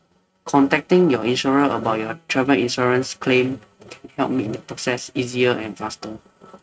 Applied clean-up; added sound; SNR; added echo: neural mask model RNNoise.